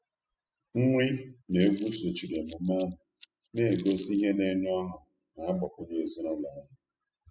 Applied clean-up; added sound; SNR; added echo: classical method spectral subtraction.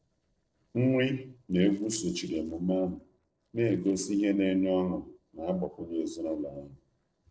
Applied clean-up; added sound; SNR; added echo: neural separator model SepFormer DNS4.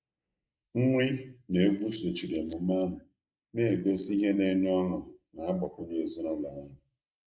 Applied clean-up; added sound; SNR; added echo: neural mask model Resemble Enhance denoiser.